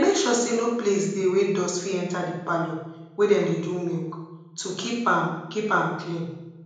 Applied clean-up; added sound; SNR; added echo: none; none; none; reverberation time 0.8 s.